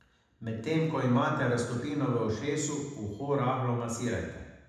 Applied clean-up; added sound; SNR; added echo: none; none; none; reverberation time 1.0 s.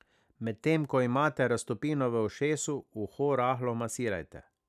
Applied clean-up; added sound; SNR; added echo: none; none; none; none.